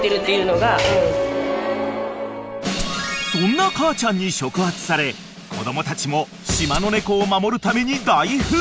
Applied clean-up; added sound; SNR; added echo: none; Glass; 19 dB; none.